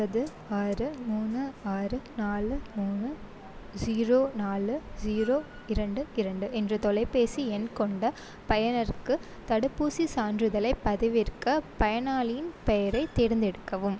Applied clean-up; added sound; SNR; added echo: none; none; none; none.